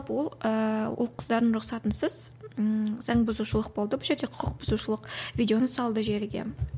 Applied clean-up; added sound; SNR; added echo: none; none; none; none.